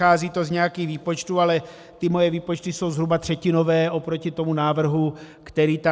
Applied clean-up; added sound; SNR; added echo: none; none; none; none.